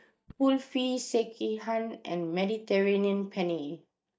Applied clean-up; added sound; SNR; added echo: neural mask model DeepFilterNet 3.